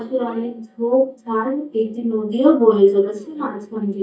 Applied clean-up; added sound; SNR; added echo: neural mask model DeepFilterNet 3.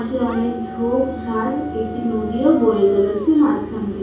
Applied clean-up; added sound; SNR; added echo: none; Dog; 16 dB; reverberation time 0.6 s.